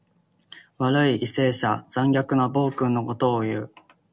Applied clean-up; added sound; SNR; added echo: none; none; none; none.